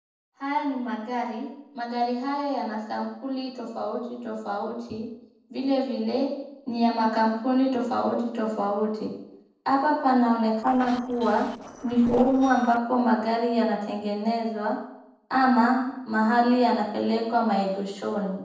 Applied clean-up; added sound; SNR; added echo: neural separator model SepFormer DNS4.